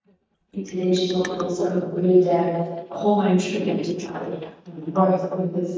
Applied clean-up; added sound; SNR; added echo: neural mask model DeepFilterNet 3.